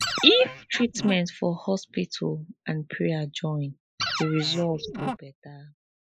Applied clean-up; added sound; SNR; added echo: neural mask model Resemble Enhance denoiser.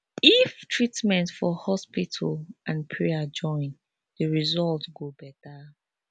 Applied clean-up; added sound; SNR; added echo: none; none; none; none.